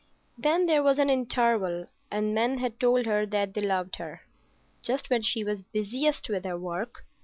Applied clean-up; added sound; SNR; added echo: none; none; none; none.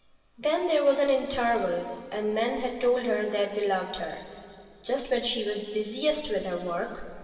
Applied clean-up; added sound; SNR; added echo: none; none; none; reverberation time 2.7 s.